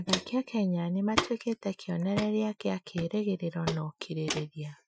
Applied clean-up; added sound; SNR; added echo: classical method Wiener filter.